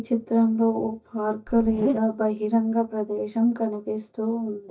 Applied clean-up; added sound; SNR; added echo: neural mask model DeepFilterNet 3.